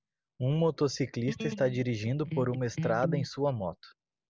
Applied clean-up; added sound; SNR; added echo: none; Electric guitar; 6 dB; none.